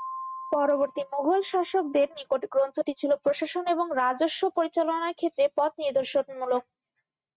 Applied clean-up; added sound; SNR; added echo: neural mask model RNNoise.